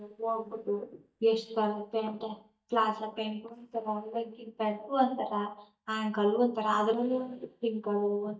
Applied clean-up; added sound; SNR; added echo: neural mask model DeepFilterNet 3.